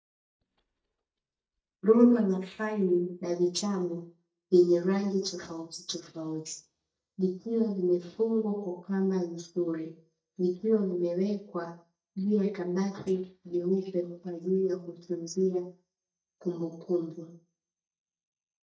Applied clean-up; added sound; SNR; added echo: neural mask model DeepFilterNet 3.